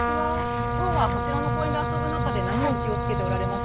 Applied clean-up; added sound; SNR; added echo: none; Squeak + Trumpet; -5 dB; none.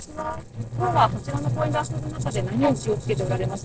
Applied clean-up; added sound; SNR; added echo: neural separator model SepFormer DNS4.